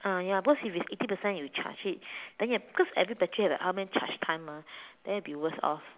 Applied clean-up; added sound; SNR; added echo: none; none; none; none.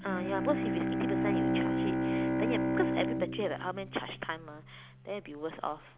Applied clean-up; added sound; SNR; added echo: none; Bowed string instrument; -4 dB; none.